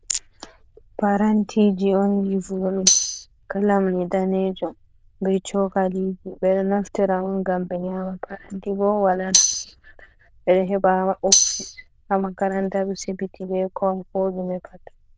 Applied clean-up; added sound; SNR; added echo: neural diffusion model UNIVERSE++.